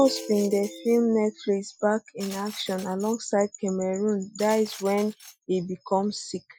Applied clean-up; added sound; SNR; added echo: classical method Wiener filter.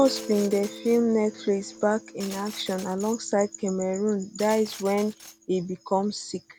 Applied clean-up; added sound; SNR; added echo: none; Guitar + Glass; 17 dB; none.